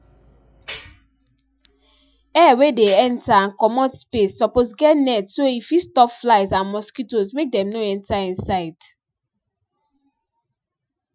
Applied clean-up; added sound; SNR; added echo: classical method Wiener filter.